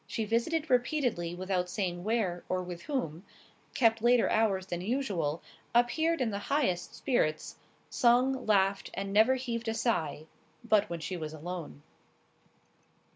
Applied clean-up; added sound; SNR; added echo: none; none; none; none.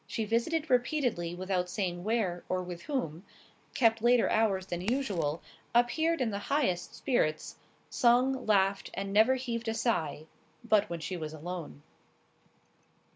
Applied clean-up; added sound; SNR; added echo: none; Crack; 16 dB; none.